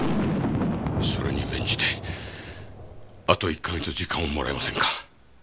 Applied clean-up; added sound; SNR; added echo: none; Boom; 1 dB; none.